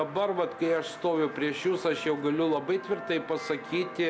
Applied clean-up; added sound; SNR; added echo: none; none; none; none.